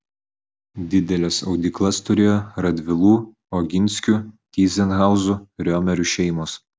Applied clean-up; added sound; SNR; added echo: none; none; none; none.